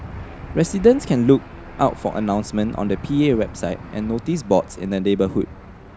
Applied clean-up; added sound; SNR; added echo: none; Engine / Aircraft; 15 dB; none.